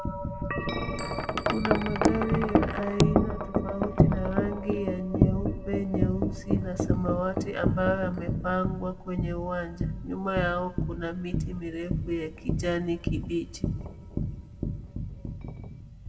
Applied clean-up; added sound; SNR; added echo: none; Wind chime; -3 dB; reverberation time 1.8 s.